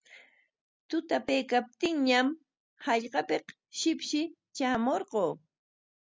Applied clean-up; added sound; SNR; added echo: none; none; none; none.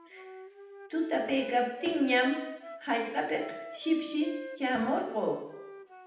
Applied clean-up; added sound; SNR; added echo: none; Wind instrument, woodwind instrument; 14 dB; reverberation time 0.8 s.